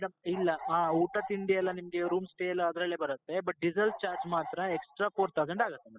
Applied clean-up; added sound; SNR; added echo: classical method spectral subtraction.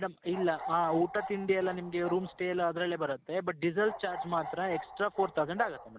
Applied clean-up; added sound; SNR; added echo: none; Bark; 12 dB; none.